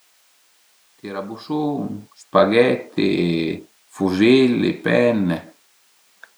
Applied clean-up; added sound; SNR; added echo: none; none; none; none.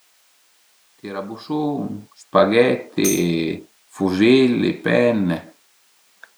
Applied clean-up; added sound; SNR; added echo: none; Tambourine; 13 dB; none.